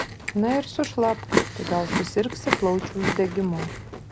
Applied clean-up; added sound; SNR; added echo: none; Chewing, mastication; 3 dB; none.